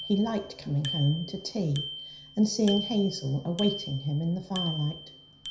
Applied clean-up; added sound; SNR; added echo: none; Bicycle bell; 11 dB; reverberation time 0.5 s.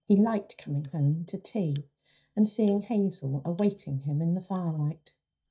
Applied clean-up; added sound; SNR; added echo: neural mask model DeepFilterNet 3.